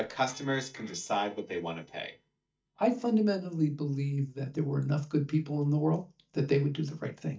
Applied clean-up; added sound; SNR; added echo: neural mask model DeepFilterNet 3.